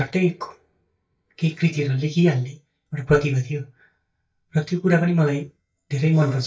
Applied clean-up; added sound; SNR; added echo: neural mask model DeepFilterNet 3.